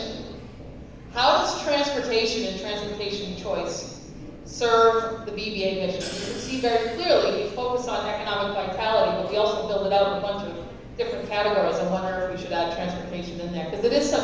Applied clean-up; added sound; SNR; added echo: none; Hi-hat; 18 dB; reverberation time 1.0 s.